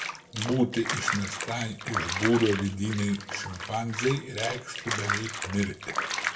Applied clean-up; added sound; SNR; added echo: none; Bathtub (filling or washing); 4 dB; reverberation time 0.5 s.